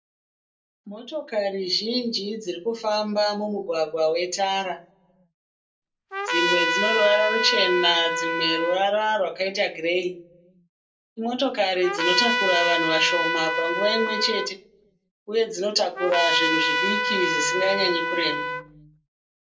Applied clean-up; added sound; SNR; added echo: none; Trumpet; 0 dB; reverberation time 0.2 s.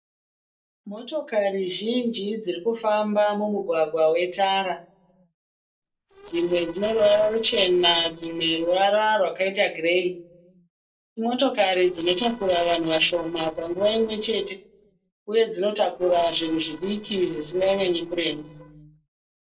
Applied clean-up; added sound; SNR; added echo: neural separator model SepFormer DNS4.